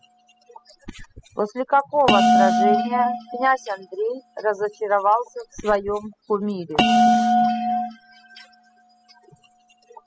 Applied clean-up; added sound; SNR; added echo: classical method spectral subtraction.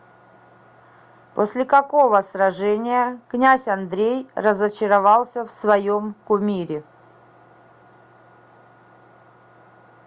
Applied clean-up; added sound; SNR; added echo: none; none; none; none.